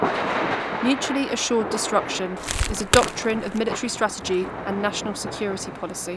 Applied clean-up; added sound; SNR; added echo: none; Thunder / Rain + Crackle; 3 dB; none.